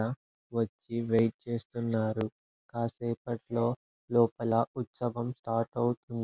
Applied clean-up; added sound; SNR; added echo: none; none; none; none.